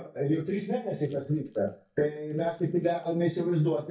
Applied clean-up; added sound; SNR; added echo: neural mask model DeepFilterNet 3.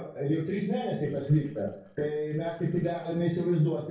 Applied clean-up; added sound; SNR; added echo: neural separator model SepFormer DNS4.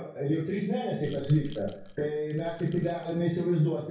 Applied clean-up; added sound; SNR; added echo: none; Rattle / Rattle (instrument); 16 dB; reverberation time 0.6 s.